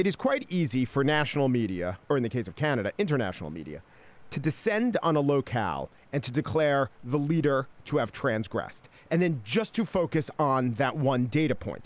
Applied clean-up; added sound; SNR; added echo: none; Cricket; 18 dB; none.